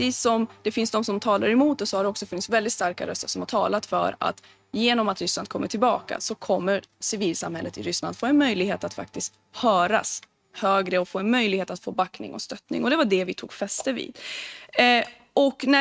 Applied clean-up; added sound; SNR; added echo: neural mask model RNNoise.